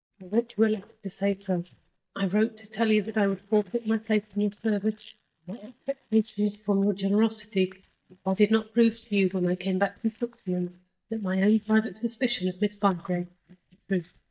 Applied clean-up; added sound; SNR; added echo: neural mask model DeepFilterNet 3.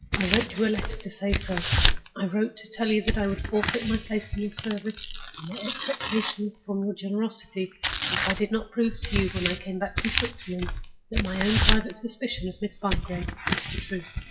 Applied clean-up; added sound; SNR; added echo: classical method WPE with log-MMSE.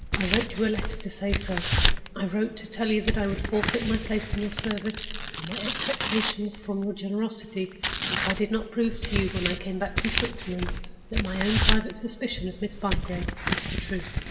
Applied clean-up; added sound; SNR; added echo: none; Tearing; 0 dB; reverberation time 2.2 s.